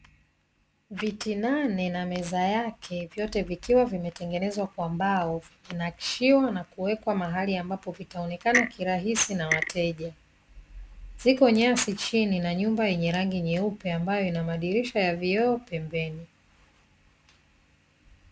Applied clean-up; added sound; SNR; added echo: none; Clock; 4 dB; none.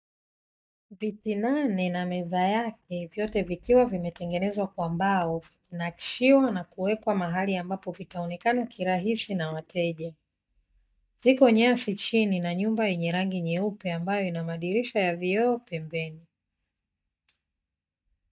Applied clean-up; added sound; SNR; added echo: neural mask model DeepFilterNet 3.